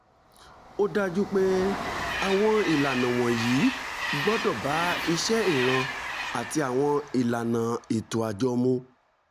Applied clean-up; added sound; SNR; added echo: none; Train; 7 dB; none.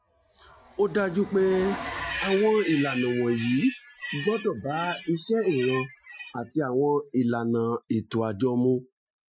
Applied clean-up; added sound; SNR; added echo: classical method Wiener filter.